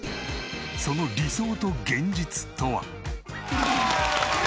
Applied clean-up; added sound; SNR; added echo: none; none; none; none.